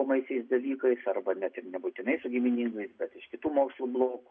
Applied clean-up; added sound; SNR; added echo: none; none; none; none.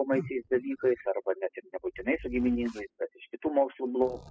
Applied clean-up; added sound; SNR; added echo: classical method spectral subtraction.